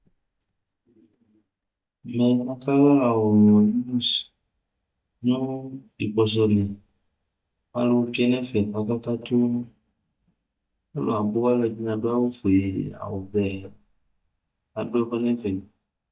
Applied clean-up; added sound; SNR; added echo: neural mask model DeepFilterNet 3.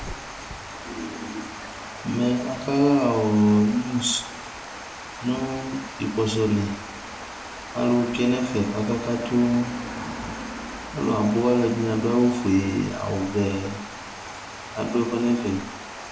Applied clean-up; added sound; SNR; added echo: none; Water; 12 dB; reverberation time 0.5 s.